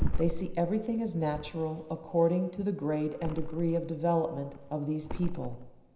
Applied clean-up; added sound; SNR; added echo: none; Thump, thud; 4 dB; reverberation time 0.9 s.